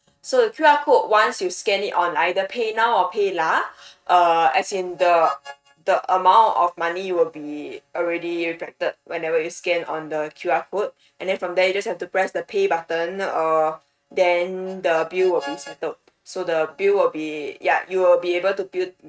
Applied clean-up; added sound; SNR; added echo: neural mask model RNNoise.